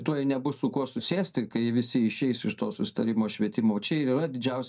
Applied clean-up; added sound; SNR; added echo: neural mask model DeepFilterNet 3.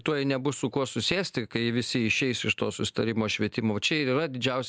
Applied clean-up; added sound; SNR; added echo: none; none; none; none.